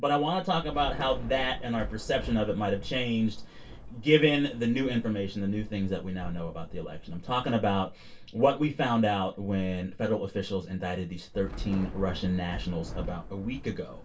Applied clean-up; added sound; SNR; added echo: none; Thunder / Rain; 14 dB; reverberation time 0.2 s.